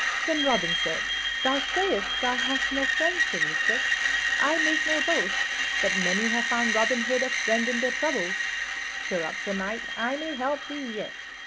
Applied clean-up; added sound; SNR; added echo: none; Screech; -3 dB; none.